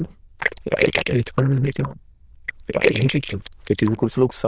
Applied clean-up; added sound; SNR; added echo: neural diffusion model UNIVERSE++.